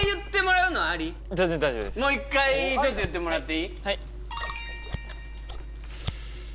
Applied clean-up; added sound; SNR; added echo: none; Scissors; 8 dB; none.